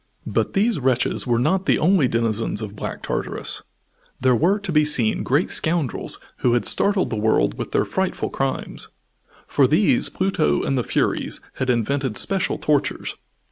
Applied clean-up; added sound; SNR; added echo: none; none; none; none.